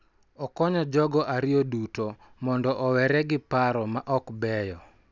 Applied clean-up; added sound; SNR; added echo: none; none; none; none.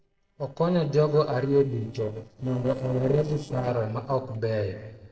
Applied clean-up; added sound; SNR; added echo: neural separator model SepFormer DNS4.